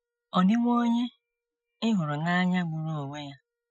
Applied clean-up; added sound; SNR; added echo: classical method Wiener filter.